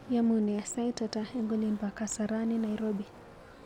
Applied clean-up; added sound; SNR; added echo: none; Car passing by / Race car, auto racing; 19 dB; none.